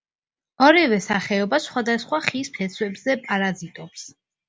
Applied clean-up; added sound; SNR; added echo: none; none; none; none.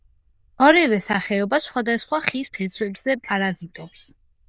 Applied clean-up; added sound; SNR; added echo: neural diffusion model UNIVERSE++.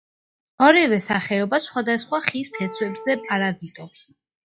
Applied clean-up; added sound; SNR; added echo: classical method log-MMSE.